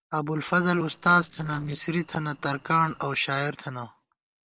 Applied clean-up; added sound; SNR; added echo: neural separator model SepFormer DNS4.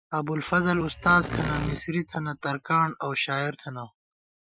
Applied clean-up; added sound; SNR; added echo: classical method Wiener filter.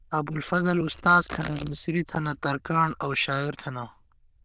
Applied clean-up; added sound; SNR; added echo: neural diffusion model UNIVERSE++.